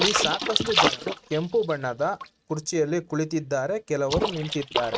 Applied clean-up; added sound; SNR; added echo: neural mask model RNNoise.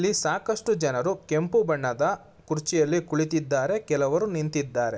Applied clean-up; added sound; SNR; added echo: none; none; none; none.